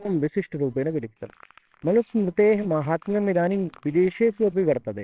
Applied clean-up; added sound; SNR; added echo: neural separator model SepFormer WHAMR!.